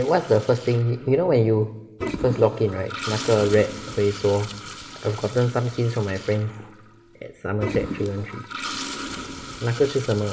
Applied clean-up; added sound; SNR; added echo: none; Toilet flush; 11 dB; reverberation time 1.0 s.